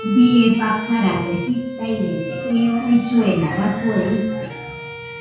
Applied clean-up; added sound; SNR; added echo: none; Bowed string instrument; 13 dB; reverberation time 0.6 s.